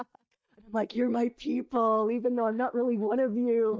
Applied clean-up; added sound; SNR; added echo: neural mask model DeepFilterNet 3.